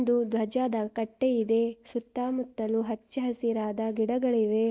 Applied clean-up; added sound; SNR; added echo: none; none; none; none.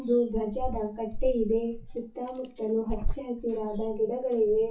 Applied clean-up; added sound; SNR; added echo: classical method WPE with log-MMSE.